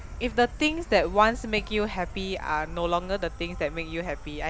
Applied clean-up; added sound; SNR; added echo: none; Insect; 11 dB; none.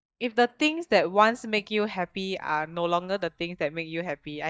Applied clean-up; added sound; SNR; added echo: neural mask model DeepFilterNet 3.